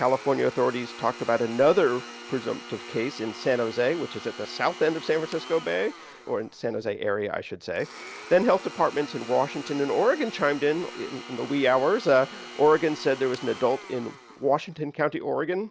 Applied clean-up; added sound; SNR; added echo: none; Domestic sounds, home sounds; 16 dB; none.